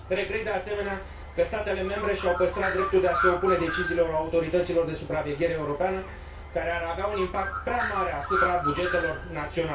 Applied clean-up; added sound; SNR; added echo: none; Bird; 6 dB; reverberation time 0.3 s.